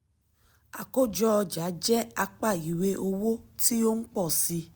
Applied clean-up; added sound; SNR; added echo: none; none; none; none.